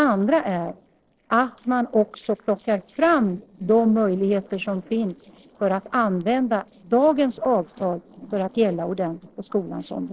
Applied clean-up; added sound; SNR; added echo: neural separator model SepFormer DNS4.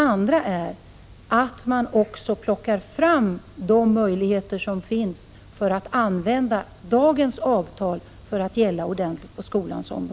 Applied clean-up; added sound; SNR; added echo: none; none; none; none.